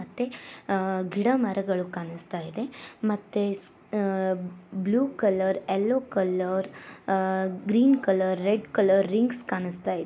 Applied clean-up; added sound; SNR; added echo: none; none; none; none.